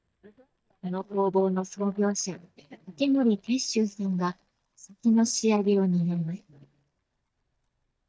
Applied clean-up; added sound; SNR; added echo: neural mask model DeepFilterNet 3.